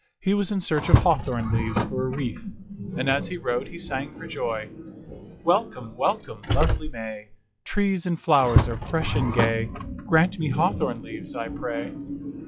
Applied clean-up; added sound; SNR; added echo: classical method log-MMSE.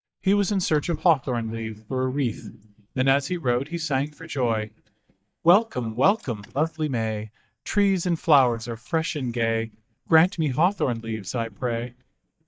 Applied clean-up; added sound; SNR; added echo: neural mask model DeepFilterNet 3.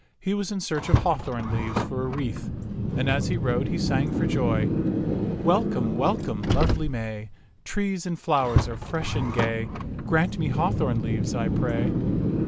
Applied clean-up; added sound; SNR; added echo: none; Car; -2 dB; none.